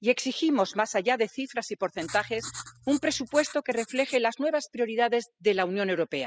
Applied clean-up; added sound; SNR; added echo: classical method spectral subtraction.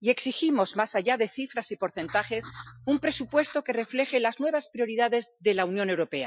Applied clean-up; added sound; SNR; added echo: classical method Wiener filter.